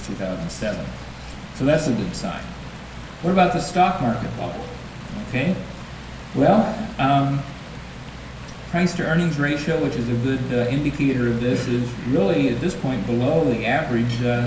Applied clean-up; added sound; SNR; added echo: none; Stream; 18 dB; reverberation time 0.2 s.